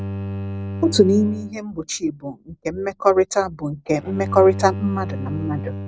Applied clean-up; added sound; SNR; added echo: none; Bowed string instrument; 9 dB; none.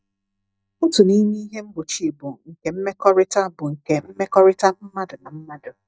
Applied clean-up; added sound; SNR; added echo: neural mask model DeepFilterNet 3.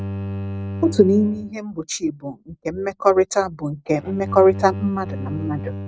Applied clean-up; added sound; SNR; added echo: neural mask model RNNoise.